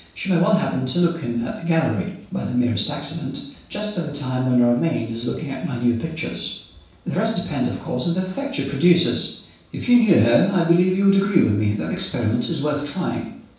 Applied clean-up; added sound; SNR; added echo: none; none; none; reverberation time 0.7 s.